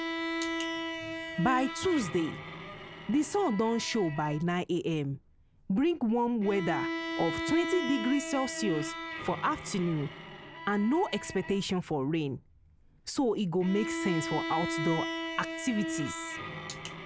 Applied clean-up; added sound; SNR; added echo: none; Bowed string instrument; 6 dB; none.